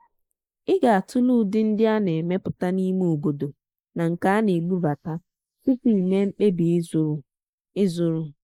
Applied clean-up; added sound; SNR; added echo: neural mask model Resemble Enhance denoiser.